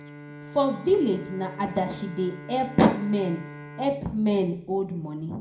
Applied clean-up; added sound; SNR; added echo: none; Bowed string instrument; 16 dB; reverberation time 0.4 s.